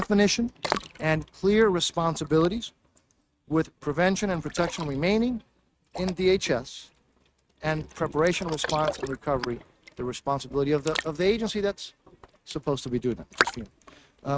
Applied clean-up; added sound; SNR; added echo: neural mask model RNNoise.